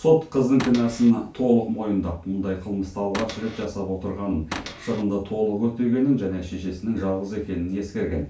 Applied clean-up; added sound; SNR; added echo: none; Cupboard open or close / Door; 12 dB; reverberation time 0.3 s.